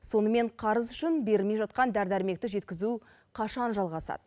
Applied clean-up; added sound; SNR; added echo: none; none; none; none.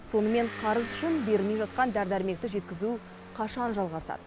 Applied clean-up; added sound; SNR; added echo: none; Motor vehicle (road) / Engine; 13 dB; none.